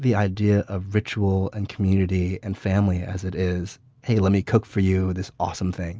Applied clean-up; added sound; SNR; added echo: none; none; none; none.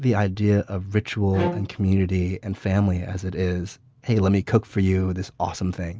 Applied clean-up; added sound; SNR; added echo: none; Bowed string instrument; 8 dB; none.